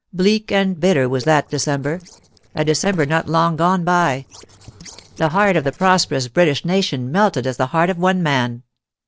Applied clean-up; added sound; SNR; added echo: neural separator model SepFormer DNS4.